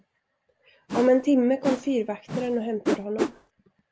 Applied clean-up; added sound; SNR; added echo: none; Whoosh, swoosh, swish; 6 dB; none.